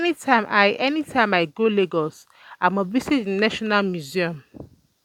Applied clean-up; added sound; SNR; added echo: none; none; none; none.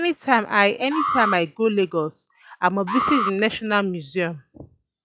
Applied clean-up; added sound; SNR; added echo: classical method log-MMSE.